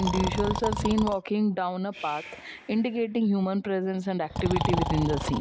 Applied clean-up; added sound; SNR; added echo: none; Breathing; 5 dB; none.